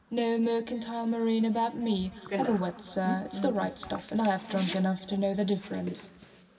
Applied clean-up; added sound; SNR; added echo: none; Bicycle; 12 dB; reverberation time 2.4 s.